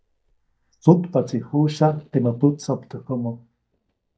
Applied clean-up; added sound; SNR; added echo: neural mask model DeepFilterNet 3.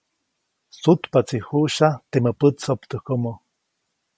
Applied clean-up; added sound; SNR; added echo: none; none; none; none.